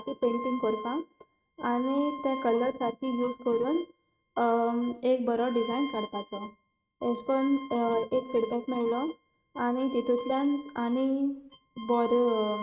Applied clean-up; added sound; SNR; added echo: neural mask model RNNoise.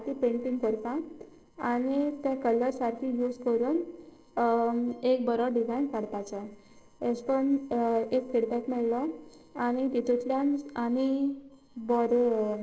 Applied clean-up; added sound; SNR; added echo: neural separator model SepFormer DNS4.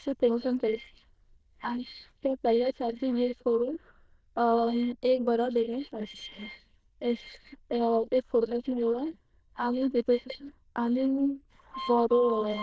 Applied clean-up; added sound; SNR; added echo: neural diffusion model UNIVERSE++.